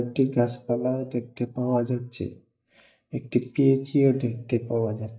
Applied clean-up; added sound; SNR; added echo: neural mask model DeepFilterNet 3.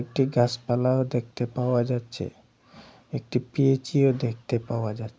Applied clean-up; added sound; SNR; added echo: none; none; none; none.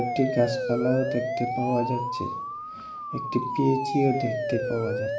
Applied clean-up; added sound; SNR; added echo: none; Siren; 2 dB; reverberation time 1.1 s.